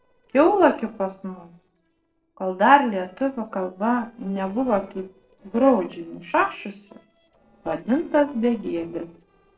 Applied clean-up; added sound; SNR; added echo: neural separator model SepFormer DNS4.